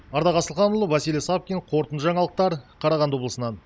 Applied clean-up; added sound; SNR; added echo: none; none; none; none.